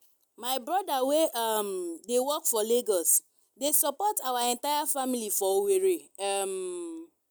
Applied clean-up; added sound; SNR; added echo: none; none; none; none.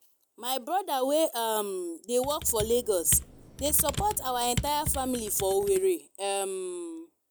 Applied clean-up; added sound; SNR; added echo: none; Computer keyboard; 9 dB; none.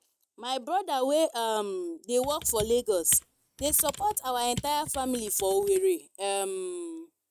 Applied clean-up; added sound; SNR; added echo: neural mask model RNNoise.